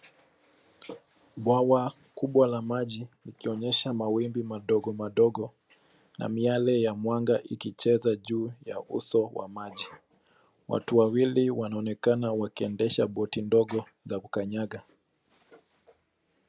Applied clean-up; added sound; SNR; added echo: none; none; none; none.